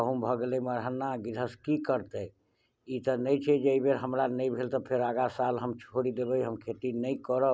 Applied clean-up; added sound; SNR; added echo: none; none; none; none.